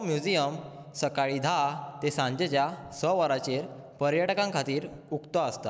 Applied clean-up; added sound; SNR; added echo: none; none; none; none.